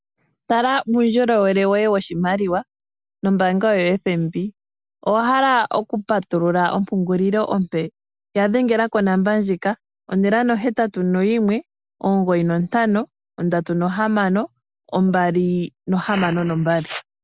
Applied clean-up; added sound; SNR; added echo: none; none; none; none.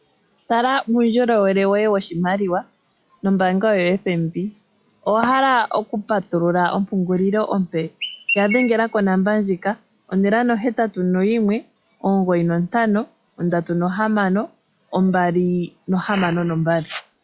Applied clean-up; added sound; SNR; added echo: classical method log-MMSE.